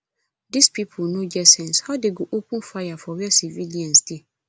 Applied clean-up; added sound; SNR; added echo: none; none; none; none.